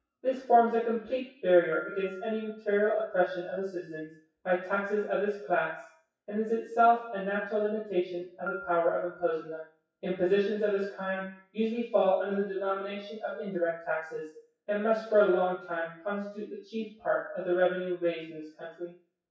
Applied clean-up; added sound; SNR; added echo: classical method WPE with log-MMSE.